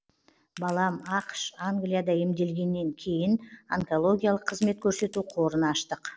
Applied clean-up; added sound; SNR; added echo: neural separator model SepFormer DNS4.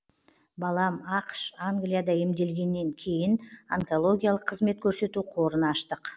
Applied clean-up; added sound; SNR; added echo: none; none; none; none.